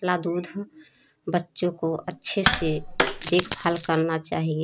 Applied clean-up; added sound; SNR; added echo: none; Tap + Coin (dropping); 2 dB; none.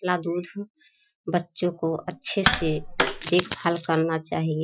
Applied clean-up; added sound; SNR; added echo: classical method Wiener filter.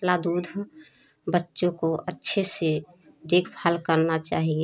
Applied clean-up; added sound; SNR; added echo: none; none; none; none.